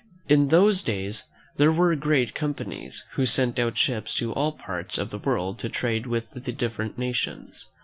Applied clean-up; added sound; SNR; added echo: none; none; none; none.